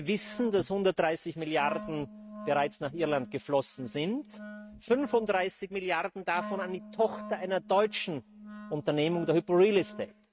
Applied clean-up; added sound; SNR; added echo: neural mask model RNNoise.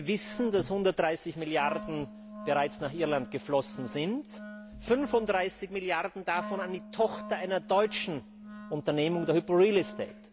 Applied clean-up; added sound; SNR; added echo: none; Wind instrument, woodwind instrument; 15 dB; none.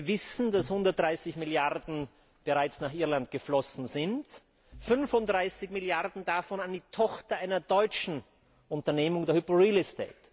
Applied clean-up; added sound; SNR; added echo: none; none; none; none.